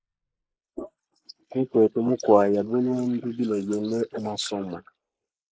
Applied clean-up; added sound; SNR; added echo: neural mask model Resemble Enhance denoiser.